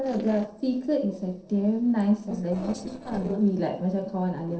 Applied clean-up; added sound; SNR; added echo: neural separator model SepFormer DNS4.